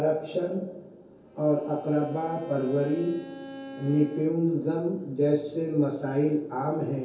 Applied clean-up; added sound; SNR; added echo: none; Bowed string instrument; 17 dB; reverberation time 2.4 s.